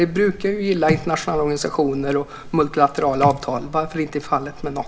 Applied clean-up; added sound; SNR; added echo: none; Cricket; 16 dB; reverberation time 0.3 s.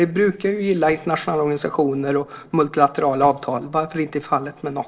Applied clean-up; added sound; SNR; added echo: neural separator model SepFormer DNS4.